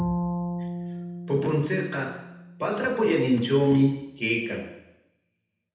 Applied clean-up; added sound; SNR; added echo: none; Bowed string instrument; 9 dB; reverberation time 0.9 s.